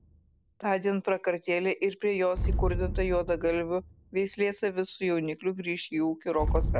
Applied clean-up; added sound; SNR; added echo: none; Explosion; 5 dB; none.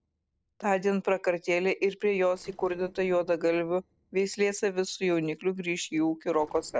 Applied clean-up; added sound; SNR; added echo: neural separator model SepFormer DNS4.